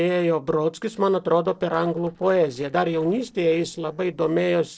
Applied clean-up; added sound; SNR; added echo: neural separator model SepFormer DNS4.